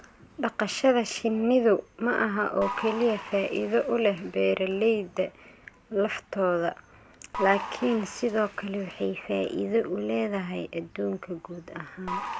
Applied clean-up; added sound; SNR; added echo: none; Applause / Crowd; 15 dB; none.